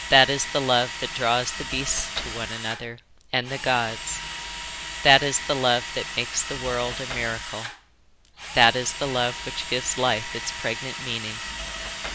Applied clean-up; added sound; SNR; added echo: none; Drill; 8 dB; none.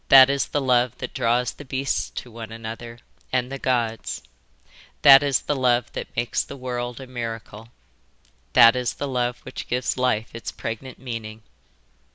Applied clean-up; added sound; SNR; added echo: none; none; none; none.